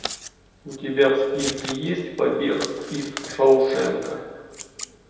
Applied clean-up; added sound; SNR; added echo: none; Scissors; 13 dB; reverberation time 1.1 s.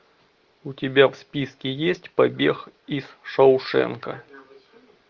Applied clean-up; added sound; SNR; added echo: none; none; none; none.